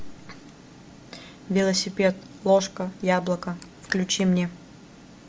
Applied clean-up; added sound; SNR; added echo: none; Raindrop; 13 dB; none.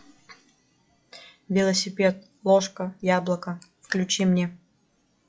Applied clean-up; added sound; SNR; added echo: classical method log-MMSE.